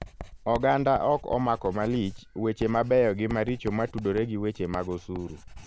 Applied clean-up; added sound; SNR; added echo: none; Writing; 15 dB; none.